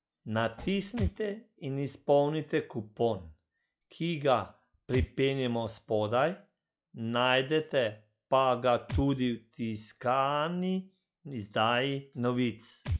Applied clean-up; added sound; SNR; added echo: classical method log-MMSE.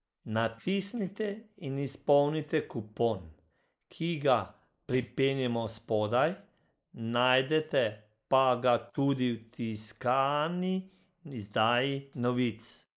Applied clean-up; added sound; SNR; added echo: neural mask model Resemble Enhance denoiser.